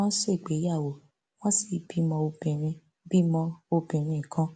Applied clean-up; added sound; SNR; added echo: none; none; none; none.